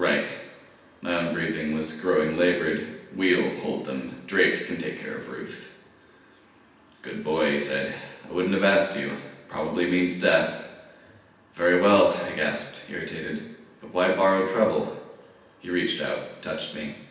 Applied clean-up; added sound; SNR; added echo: none; none; none; reverberation time 0.9 s.